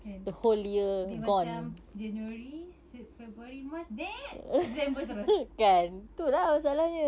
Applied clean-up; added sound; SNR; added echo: none; none; none; none.